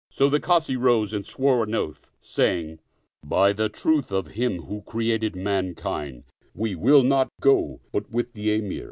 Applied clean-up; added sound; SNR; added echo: none; none; none; none.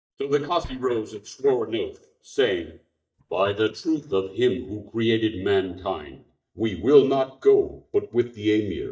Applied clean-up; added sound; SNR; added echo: neural mask model DeepFilterNet 3.